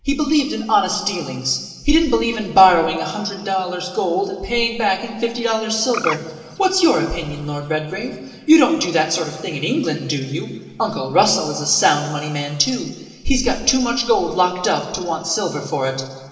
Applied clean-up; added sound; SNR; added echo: none; Bird; 15 dB; reverberation time 1.9 s.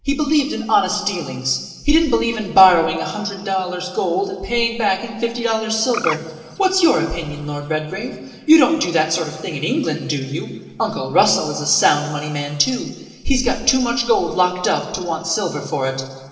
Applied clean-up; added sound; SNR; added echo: neural separator model SepFormer DNS4.